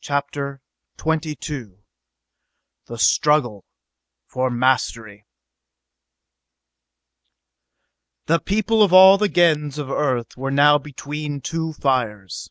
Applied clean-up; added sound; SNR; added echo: none; none; none; none.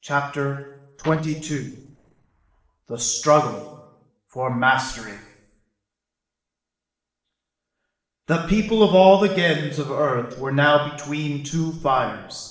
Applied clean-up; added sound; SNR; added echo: neural separator model SepFormer DNS4.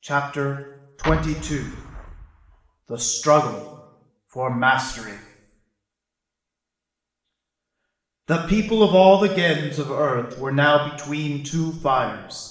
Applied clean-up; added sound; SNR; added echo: none; Explosion; 10 dB; reverberation time 0.9 s.